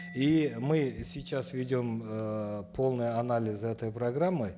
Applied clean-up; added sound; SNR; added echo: none; Mallet percussion; 19 dB; none.